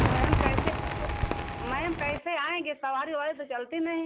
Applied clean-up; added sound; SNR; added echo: none; Cheering / Fireworks; -2 dB; none.